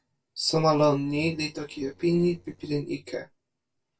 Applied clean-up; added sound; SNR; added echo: neural separator model SepFormer DNS4.